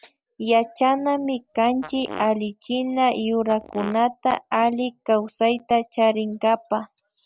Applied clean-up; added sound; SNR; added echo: none; Fart; 16 dB; none.